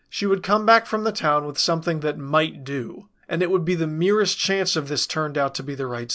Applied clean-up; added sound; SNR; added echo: none; none; none; none.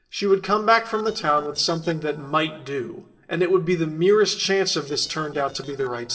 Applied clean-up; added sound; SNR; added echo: neural separator model SepFormer DNS4.